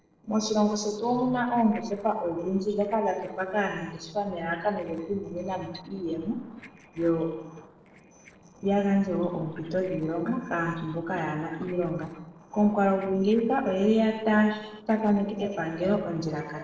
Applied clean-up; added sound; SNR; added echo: neural separator model SepFormer DNS4.